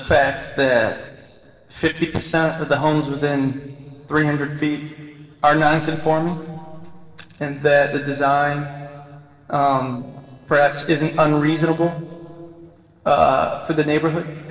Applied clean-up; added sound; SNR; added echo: neural separator model SepFormer DNS4.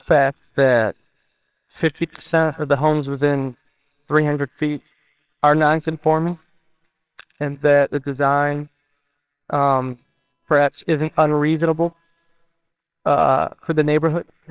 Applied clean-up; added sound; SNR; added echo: neural separator model SepFormer WHAMR!.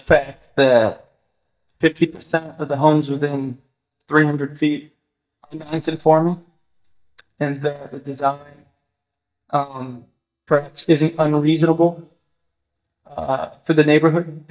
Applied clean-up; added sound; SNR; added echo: neural mask model DeepFilterNet 3.